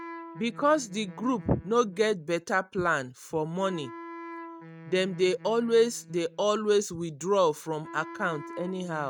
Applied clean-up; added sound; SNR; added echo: neural mask model RNNoise.